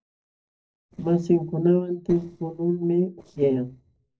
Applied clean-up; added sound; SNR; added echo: neural separator model SepFormer DNS4.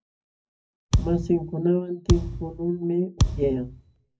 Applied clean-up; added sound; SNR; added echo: none; Thump, thud; 0 dB; reverberation time 0.3 s.